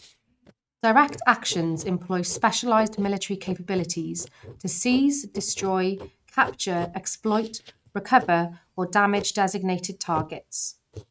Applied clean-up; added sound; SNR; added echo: neural mask model RNNoise.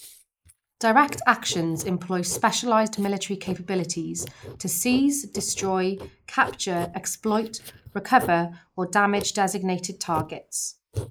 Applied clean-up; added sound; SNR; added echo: neural mask model Resemble Enhance denoiser.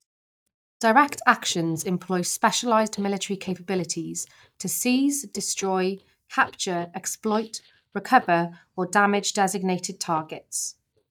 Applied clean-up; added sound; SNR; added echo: neural mask model DeepFilterNet 3.